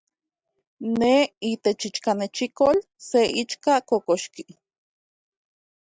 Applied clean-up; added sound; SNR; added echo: none; none; none; none.